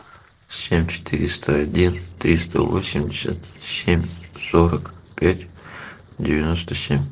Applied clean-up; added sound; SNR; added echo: neural separator model SepFormer DNS4.